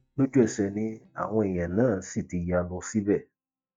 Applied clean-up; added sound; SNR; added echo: neural mask model DeepFilterNet 3.